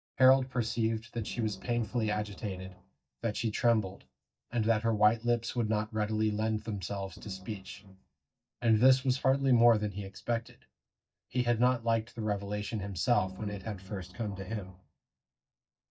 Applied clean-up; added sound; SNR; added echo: neural mask model DeepFilterNet 3.